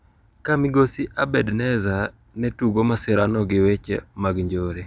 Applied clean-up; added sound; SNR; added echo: none; none; none; none.